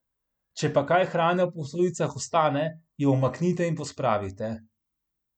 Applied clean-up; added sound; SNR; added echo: none; none; none; none.